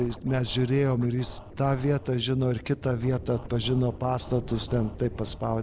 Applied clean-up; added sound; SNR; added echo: none; Scratching (performance technique); 17 dB; none.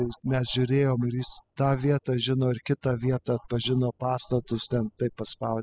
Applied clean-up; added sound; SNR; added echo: classical method spectral subtraction.